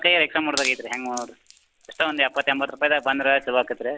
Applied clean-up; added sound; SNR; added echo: none; Wood; 16 dB; none.